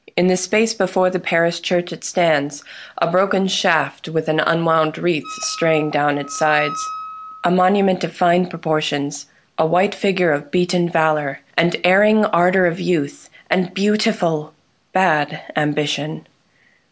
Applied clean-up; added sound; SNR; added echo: none; Wind instrument, woodwind instrument; 14 dB; none.